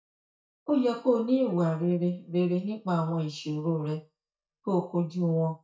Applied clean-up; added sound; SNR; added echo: neural mask model DeepFilterNet 3.